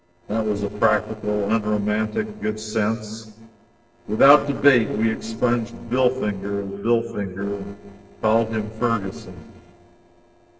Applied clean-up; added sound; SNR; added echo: neural separator model SepFormer DNS4.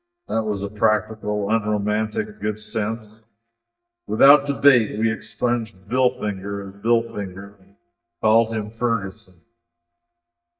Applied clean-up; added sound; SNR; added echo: neural mask model DeepFilterNet 3.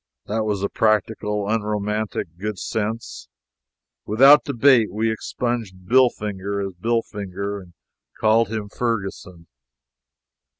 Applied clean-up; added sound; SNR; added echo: none; none; none; none.